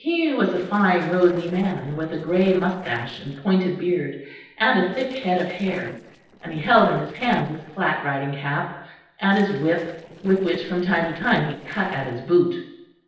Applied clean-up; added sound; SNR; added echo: neural separator model SepFormer DNS4.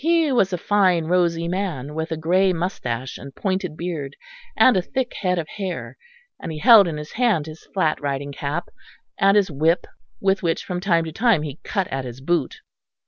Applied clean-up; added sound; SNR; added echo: none; none; none; none.